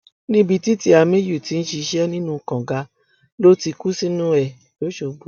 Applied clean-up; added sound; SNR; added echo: none; none; none; none.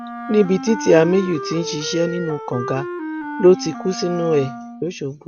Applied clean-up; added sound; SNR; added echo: none; Wind instrument, woodwind instrument; 10 dB; none.